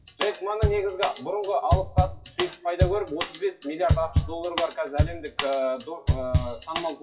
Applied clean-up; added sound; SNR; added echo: classical method WPE with log-MMSE.